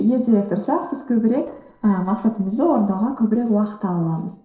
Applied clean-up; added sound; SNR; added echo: neural separator model SepFormer DNS4.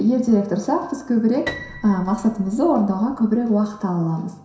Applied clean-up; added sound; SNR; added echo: none; Piano; 18 dB; reverberation time 0.7 s.